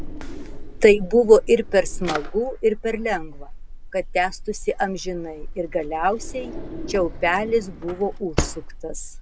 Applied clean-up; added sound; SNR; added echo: none; Drawer open or close; 8 dB; none.